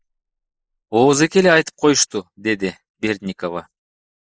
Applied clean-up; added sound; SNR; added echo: neural mask model Resemble Enhance denoiser.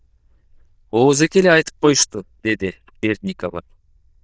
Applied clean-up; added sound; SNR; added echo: neural diffusion model UNIVERSE++.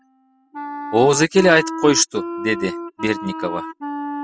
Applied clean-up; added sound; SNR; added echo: classical method spectral subtraction.